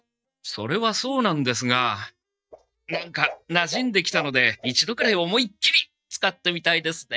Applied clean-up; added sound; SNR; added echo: neural mask model DeepFilterNet 3.